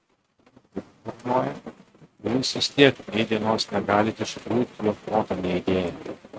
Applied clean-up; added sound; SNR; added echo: neural mask model RNNoise.